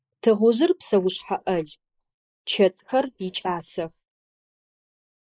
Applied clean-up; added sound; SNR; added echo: neural mask model Resemble Enhance denoiser.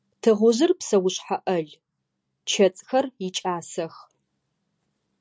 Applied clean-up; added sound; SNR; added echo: none; none; none; none.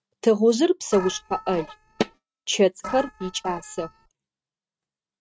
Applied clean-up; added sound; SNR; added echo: neural mask model RNNoise.